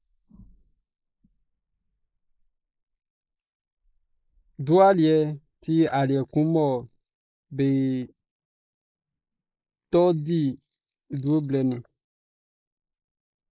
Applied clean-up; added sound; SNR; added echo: neural mask model Resemble Enhance denoiser.